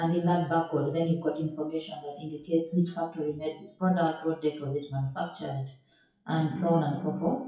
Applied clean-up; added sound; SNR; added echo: classical method WPE with log-MMSE.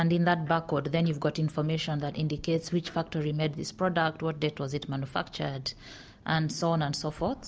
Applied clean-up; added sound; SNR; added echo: none; none; none; none.